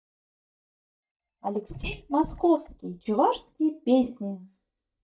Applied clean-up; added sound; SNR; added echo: neural mask model DeepFilterNet 3.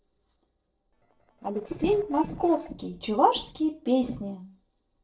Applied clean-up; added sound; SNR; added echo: neural separator model SepFormer DNS4.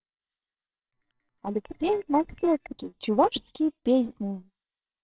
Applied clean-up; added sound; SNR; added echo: neural separator model SepFormer WHAMR!.